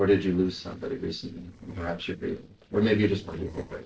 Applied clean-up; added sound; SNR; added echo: neural separator model SepFormer DNS4.